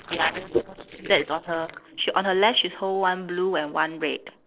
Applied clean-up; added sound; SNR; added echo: neural separator model SepFormer DNS4.